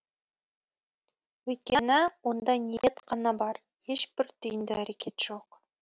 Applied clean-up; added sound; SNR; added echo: none; none; none; none.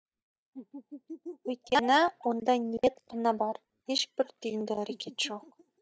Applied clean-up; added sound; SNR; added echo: neural mask model DeepFilterNet 3.